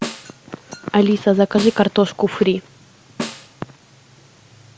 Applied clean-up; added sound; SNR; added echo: none; Snare drum; 14 dB; none.